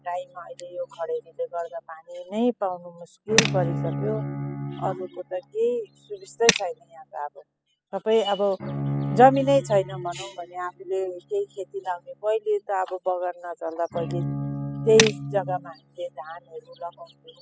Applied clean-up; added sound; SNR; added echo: classical method spectral subtraction.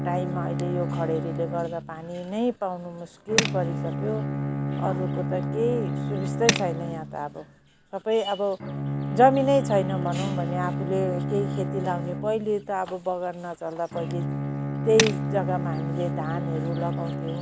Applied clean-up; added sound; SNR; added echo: none; Bowed string instrument + Tools; 2 dB; none.